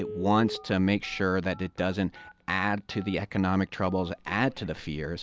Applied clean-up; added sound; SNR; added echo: none; Telephone; 16 dB; none.